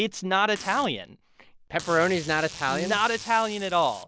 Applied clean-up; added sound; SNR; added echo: none; Packing tape, duct tape; 17 dB; none.